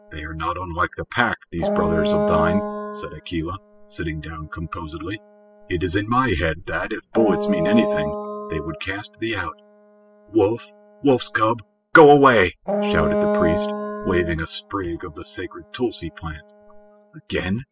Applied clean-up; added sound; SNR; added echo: classical method spectral subtraction.